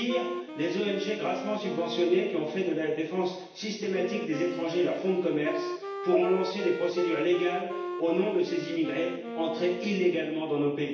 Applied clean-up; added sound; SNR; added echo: none; Wind instrument, woodwind instrument; 9 dB; reverberation time 0.9 s.